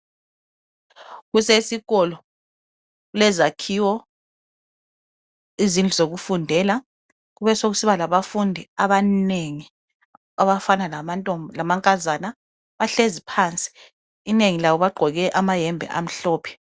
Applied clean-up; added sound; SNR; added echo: none; none; none; none.